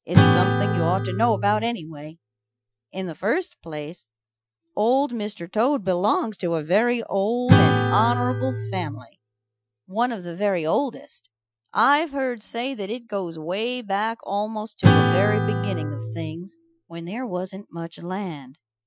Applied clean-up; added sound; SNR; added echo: classical method Wiener filter.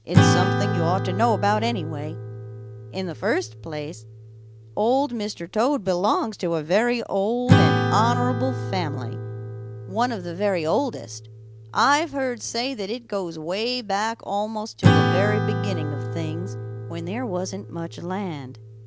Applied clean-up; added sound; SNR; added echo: none; Acoustic guitar / Strum; 1 dB; none.